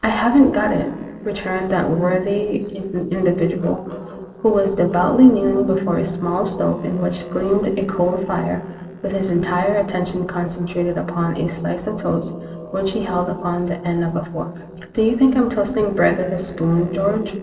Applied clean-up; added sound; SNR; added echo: neural separator model SepFormer DNS4.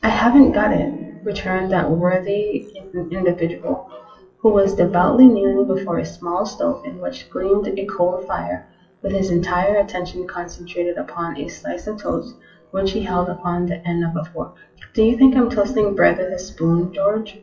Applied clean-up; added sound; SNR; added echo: classical method WPE with log-MMSE.